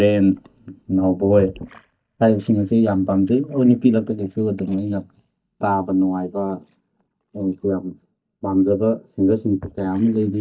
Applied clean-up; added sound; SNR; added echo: neural mask model DeepFilterNet 3.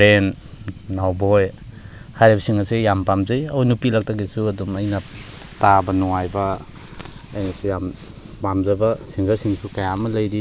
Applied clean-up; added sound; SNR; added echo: none; none; none; none.